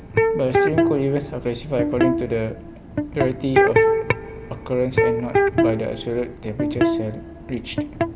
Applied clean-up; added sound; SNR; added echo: none; Electric guitar; -4 dB; none.